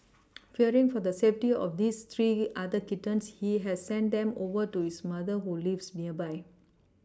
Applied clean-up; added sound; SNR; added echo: none; none; none; none.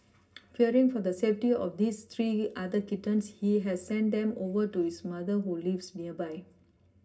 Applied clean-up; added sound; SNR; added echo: none; none; none; reverberation time 0.4 s.